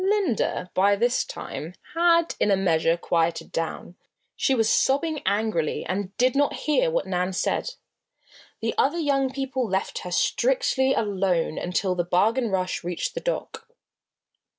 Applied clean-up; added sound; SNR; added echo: none; none; none; none.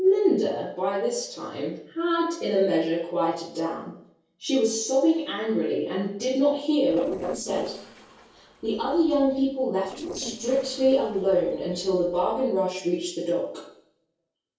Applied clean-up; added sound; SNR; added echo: neural separator model SepFormer DNS4.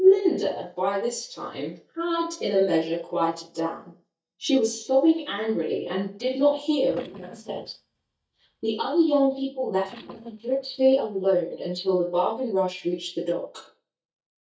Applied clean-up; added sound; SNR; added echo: neural mask model DeepFilterNet 3.